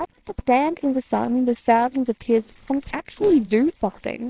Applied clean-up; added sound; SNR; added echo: neural separator model SepFormer WHAMR!.